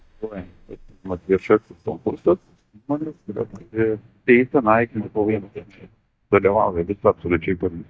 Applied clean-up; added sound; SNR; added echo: neural mask model DeepFilterNet 3.